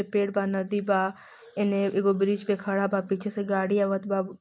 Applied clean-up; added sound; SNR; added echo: none; none; none; none.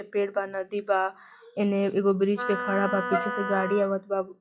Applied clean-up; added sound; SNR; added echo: classical method log-MMSE.